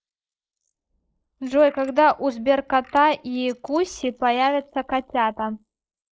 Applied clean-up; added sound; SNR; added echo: neural mask model Resemble Enhance denoiser.